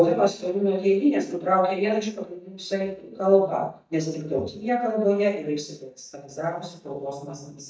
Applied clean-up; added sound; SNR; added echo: neural mask model DeepFilterNet 3.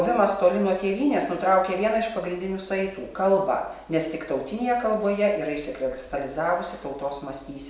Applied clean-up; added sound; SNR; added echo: none; none; none; none.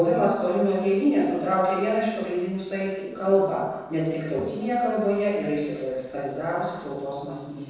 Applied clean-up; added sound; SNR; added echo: neural separator model SepFormer DNS4.